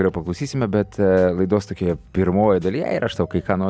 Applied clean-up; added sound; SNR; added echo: none; none; none; none.